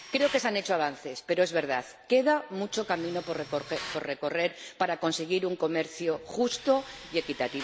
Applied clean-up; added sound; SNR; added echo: none; Tools; 17 dB; none.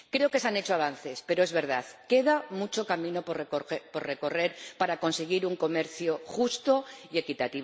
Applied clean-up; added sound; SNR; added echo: none; none; none; none.